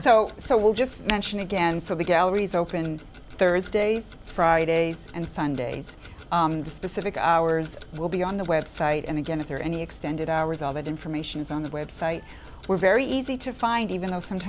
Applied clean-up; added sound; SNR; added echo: none; Tick-tock; 19 dB; none.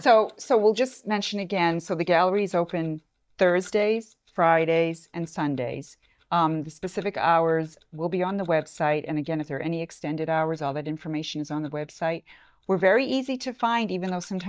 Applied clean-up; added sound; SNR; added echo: neural mask model DeepFilterNet 3.